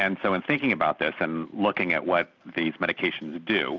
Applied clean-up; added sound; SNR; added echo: none; none; none; none.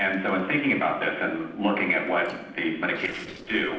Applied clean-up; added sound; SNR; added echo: neural separator model SepFormer DNS4.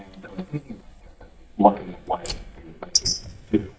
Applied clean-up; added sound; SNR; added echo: neural mask model DeepFilterNet 3.